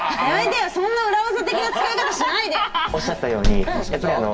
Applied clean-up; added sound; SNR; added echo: none; Slam; 6 dB; reverberation time 1.4 s.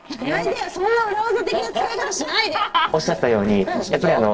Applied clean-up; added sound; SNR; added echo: neural separator model SepFormer DNS4.